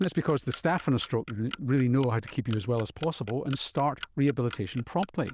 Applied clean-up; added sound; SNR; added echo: neural diffusion model UNIVERSE++.